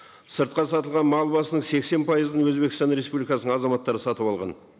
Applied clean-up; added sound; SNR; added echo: none; none; none; none.